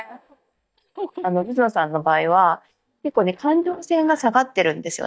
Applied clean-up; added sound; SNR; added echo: neural mask model DeepFilterNet 3.